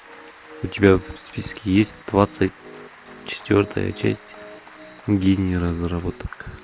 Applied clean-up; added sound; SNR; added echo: none; Applause + Piano; 19 dB; none.